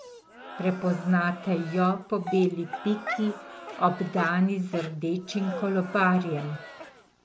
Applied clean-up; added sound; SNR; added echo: none; Dog + Crowd; 13 dB; none.